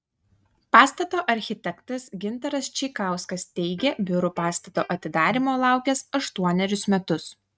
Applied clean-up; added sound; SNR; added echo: neural mask model RNNoise.